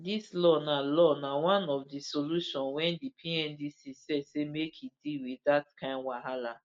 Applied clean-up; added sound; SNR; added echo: neural mask model Resemble Enhance denoiser.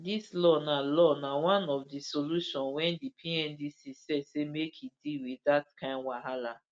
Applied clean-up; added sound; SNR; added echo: none; none; none; none.